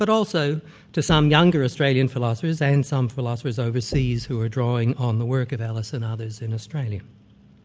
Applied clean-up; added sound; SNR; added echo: none; Knock; 18 dB; none.